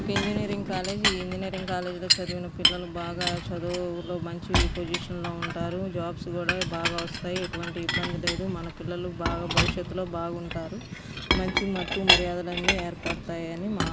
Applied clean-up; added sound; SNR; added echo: none; Chink, clink; -1 dB; none.